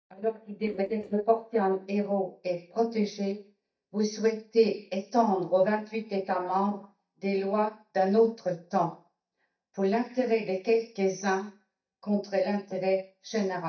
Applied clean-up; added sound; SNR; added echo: neural mask model DeepFilterNet 3.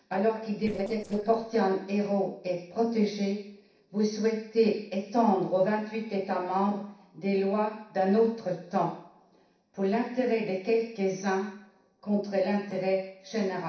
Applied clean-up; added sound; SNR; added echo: neural separator model SepFormer DNS4.